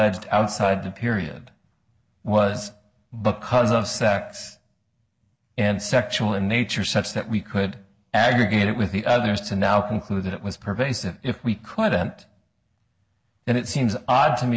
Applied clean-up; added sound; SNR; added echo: neural mask model Resemble Enhance denoiser.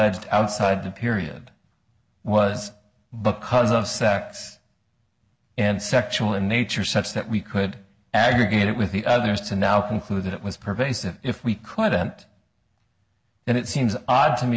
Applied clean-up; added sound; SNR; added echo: none; Cowbell; 16 dB; none.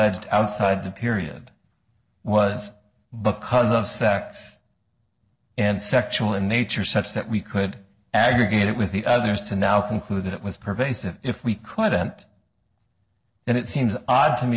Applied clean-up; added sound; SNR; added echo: neural separator model SepFormer DNS4.